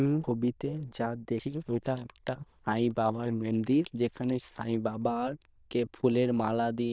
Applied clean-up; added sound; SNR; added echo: neural diffusion model UNIVERSE++.